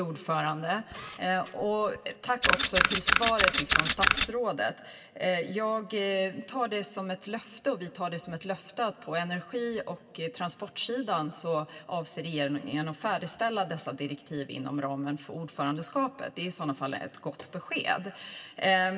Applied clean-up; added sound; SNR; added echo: none; Camera; -5 dB; reverberation time 2.2 s.